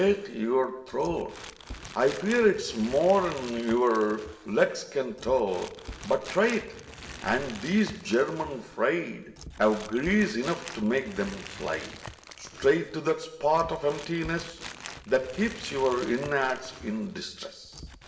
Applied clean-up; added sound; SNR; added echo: none; Crumpling, crinkling; 16 dB; reverberation time 0.8 s.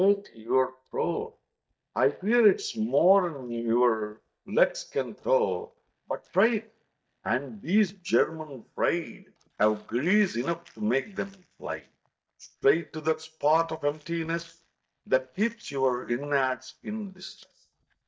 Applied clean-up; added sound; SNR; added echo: neural mask model DeepFilterNet 3.